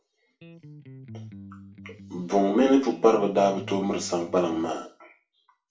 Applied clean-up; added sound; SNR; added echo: none; Electric guitar; 18 dB; reverberation time 0.3 s.